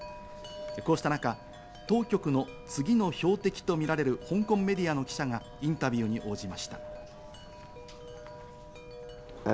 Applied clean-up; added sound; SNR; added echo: none; Wind chime + Boat, Water vehicle; 14 dB; none.